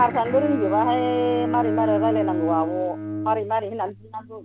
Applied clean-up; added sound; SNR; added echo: none; Bowed string instrument; 3 dB; none.